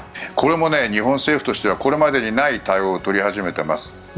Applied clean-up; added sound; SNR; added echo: none; none; none; none.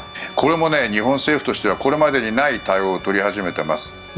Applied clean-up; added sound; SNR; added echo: none; Trumpet; 19 dB; none.